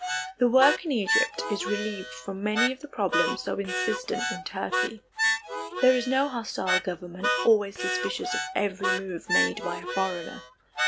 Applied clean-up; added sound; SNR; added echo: none; Harmonica; 2 dB; none.